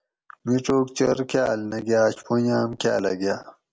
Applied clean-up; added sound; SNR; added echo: none; none; none; none.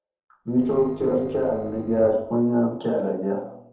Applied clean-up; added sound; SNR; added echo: neural separator model SepFormer DNS4.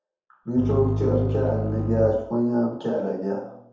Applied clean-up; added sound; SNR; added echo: none; Bowed string instrument; 2 dB; reverberation time 0.8 s.